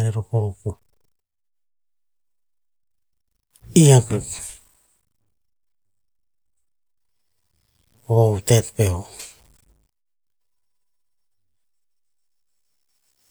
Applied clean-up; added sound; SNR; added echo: none; none; none; none.